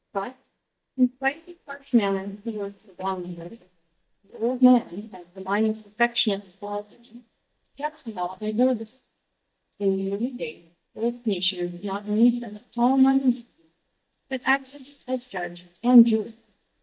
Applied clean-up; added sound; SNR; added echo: neural mask model DeepFilterNet 3.